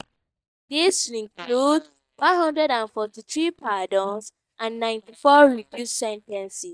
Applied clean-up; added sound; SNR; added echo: neural mask model DeepFilterNet 3.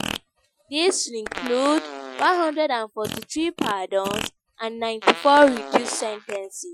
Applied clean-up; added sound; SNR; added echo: classical method Wiener filter.